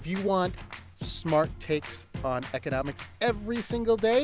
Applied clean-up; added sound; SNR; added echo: none; none; none; none.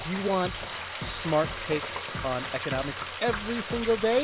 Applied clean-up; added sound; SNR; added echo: none; Frying (food); 7 dB; none.